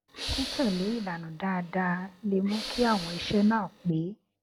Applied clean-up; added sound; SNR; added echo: none; Hiss / Breathing; 10 dB; none.